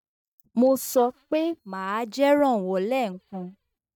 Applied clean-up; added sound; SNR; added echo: neural mask model DeepFilterNet 3.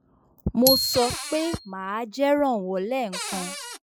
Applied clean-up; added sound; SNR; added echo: classical method Wiener filter.